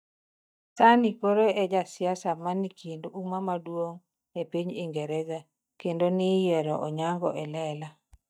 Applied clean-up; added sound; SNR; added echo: neural mask model DeepFilterNet 3.